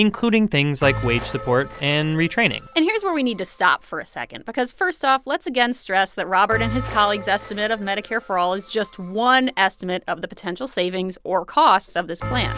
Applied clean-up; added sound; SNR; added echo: none; Bell; 14 dB; none.